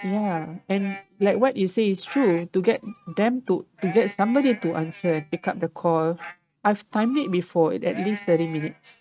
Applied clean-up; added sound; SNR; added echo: neural mask model RNNoise.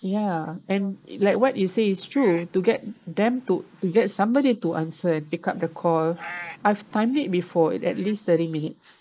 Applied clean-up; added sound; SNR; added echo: neural mask model Resemble Enhance denoiser.